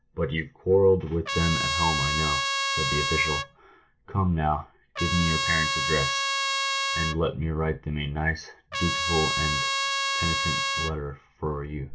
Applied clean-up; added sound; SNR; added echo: none; Trumpet; 0 dB; reverberation time 0.2 s.